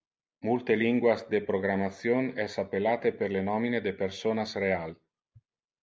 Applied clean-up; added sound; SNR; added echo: none; none; none; none.